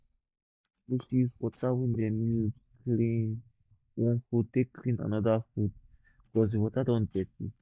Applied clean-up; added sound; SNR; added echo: neural mask model DeepFilterNet 3.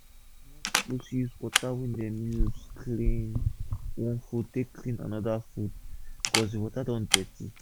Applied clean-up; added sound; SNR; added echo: none; Camera; -1 dB; none.